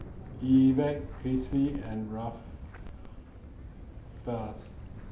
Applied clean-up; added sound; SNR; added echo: none; Wind; 11 dB; none.